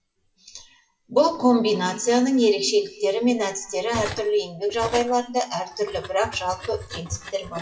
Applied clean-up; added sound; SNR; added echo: classical method WPE with log-MMSE.